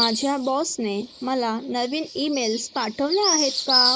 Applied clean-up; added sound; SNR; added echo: neural mask model Resemble Enhance denoiser.